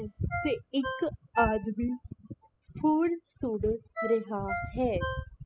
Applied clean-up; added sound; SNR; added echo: classical method spectral subtraction.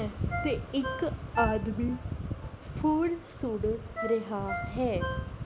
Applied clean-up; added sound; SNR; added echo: none; Ringtone; 10 dB; none.